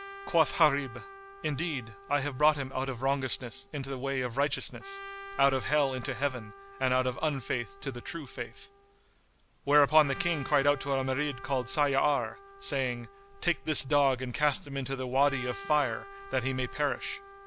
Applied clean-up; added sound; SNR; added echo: none; Trumpet; 17 dB; none.